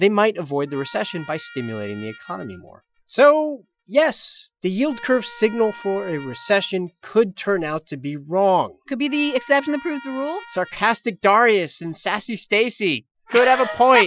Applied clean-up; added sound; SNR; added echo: classical method Wiener filter.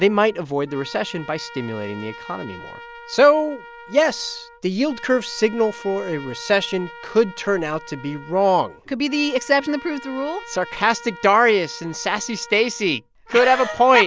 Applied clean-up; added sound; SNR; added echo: none; Trumpet; 19 dB; none.